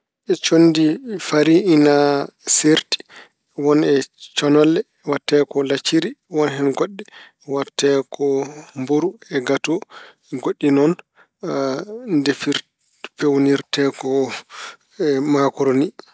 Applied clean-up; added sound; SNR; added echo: none; none; none; none.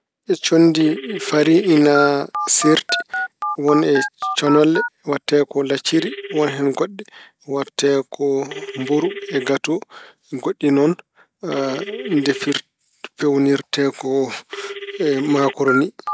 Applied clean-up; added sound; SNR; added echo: none; Telephone; 11 dB; none.